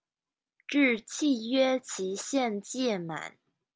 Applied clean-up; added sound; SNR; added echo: none; none; none; none.